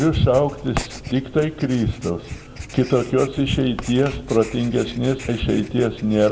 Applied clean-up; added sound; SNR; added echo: none; Writing; 16 dB; reverberation time 1.3 s.